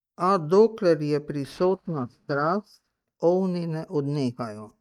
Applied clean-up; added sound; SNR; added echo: neural mask model DeepFilterNet 3.